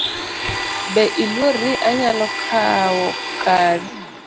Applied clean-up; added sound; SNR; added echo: none; Domestic sounds, home sounds; 5 dB; none.